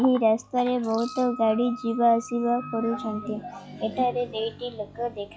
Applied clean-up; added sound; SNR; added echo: classical method log-MMSE.